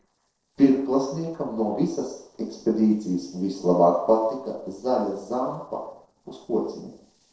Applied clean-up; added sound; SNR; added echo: neural separator model SepFormer DNS4.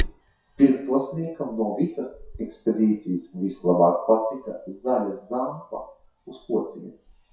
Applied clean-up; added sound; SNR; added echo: classical method WPE with log-MMSE.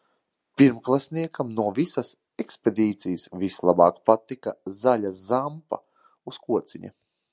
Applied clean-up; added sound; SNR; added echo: none; none; none; none.